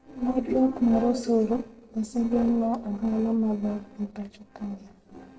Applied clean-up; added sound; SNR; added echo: neural separator model SepFormer DNS4.